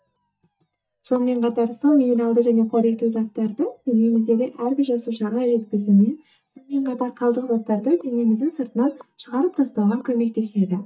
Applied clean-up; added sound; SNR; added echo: neural mask model DeepFilterNet 3.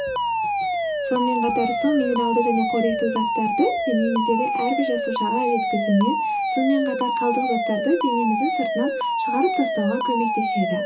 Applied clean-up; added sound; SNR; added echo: none; Alarm; 0 dB; reverberation time 0.2 s.